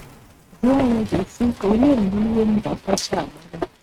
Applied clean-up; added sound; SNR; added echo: neural mask model RNNoise.